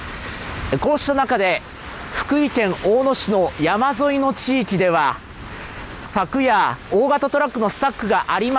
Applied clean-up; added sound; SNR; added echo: none; none; none; none.